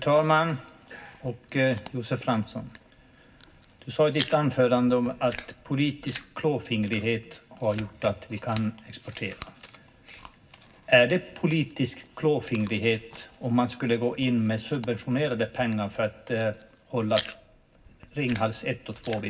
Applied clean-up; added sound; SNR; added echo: none; Chewing, mastication; 19 dB; reverberation time 0.4 s.